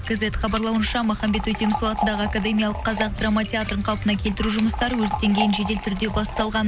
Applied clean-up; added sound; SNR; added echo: none; Scissors + Liquid; 10 dB; none.